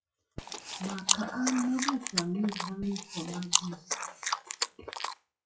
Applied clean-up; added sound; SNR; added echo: classical method WPE with log-MMSE.